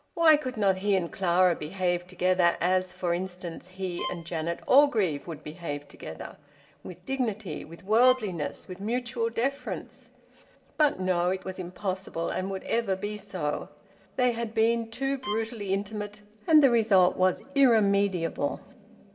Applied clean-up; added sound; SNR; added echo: none; Bowed string instrument; 14 dB; reverberation time 2.8 s.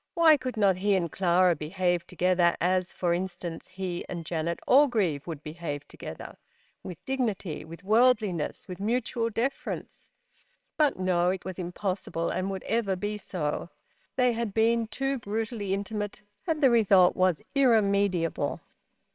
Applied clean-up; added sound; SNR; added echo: neural separator model SepFormer WHAMR!.